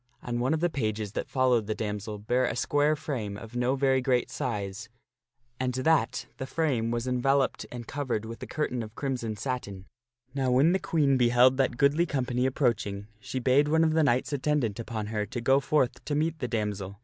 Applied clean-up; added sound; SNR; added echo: none; none; none; none.